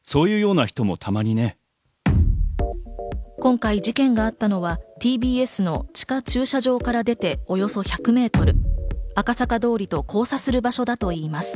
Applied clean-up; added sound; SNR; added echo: none; Bass drum; 0 dB; none.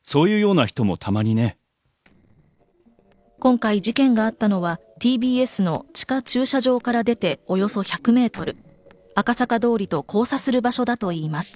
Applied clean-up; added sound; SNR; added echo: neural separator model SepFormer DNS4.